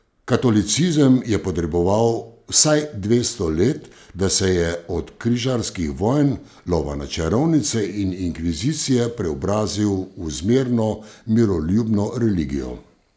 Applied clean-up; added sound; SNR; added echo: none; none; none; none.